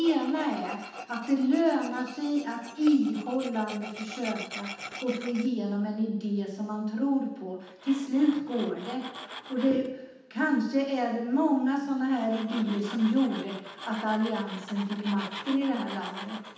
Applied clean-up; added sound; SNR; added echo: none; Tools; 15 dB; reverberation time 0.8 s.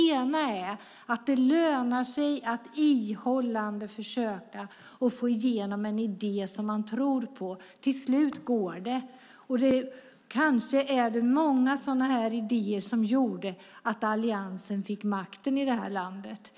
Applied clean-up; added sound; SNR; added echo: none; none; none; none.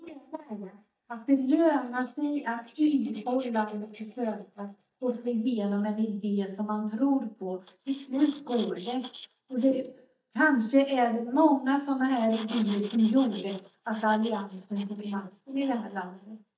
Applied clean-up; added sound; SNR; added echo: neural mask model DeepFilterNet 3.